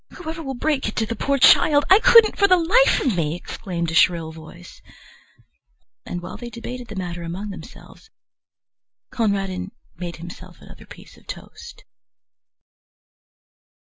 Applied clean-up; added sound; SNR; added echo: none; none; none; none.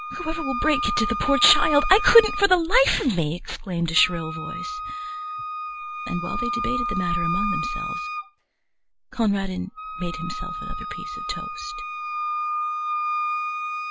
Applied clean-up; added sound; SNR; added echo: none; Wind instrument, woodwind instrument; 4 dB; none.